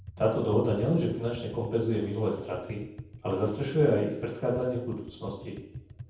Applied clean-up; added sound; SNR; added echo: none; Tap; 15 dB; reverberation time 0.9 s.